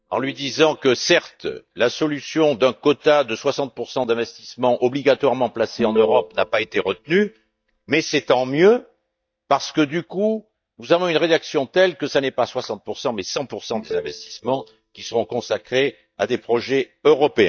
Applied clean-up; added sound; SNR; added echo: neural mask model DeepFilterNet 3.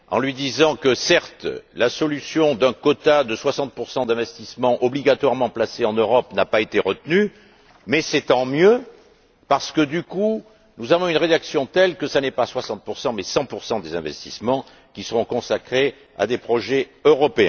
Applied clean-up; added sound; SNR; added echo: none; none; none; none.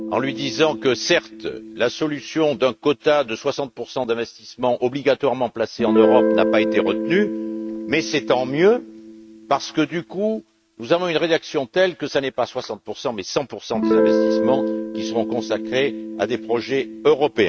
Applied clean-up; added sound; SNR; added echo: neural mask model RNNoise.